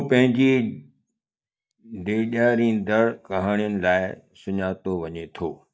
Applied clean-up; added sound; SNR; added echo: neural mask model DeepFilterNet 3.